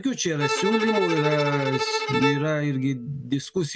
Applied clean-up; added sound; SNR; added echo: none; Bowed string instrument; 3 dB; none.